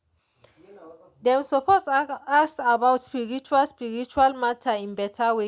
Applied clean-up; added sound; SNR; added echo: none; none; none; none.